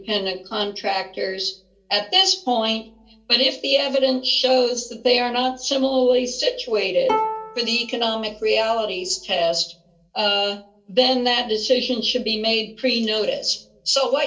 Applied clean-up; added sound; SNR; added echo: neural separator model SepFormer DNS4.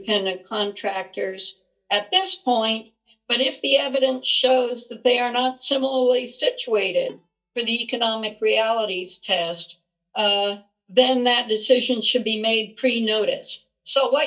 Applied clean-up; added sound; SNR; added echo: neural mask model DeepFilterNet 3.